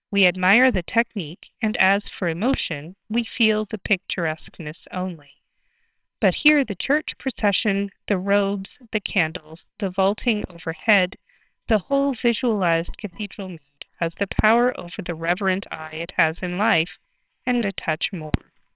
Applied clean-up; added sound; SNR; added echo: neural separator model SepFormer WHAMR!.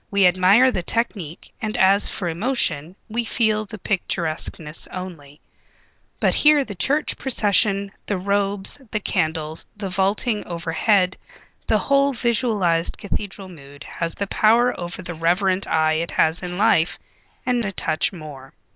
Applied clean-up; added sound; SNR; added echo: none; none; none; none.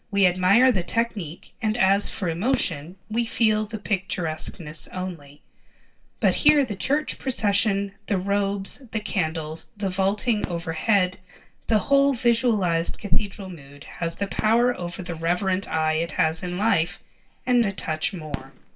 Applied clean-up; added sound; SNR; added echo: none; Fireworks; 19 dB; reverberation time 0.2 s.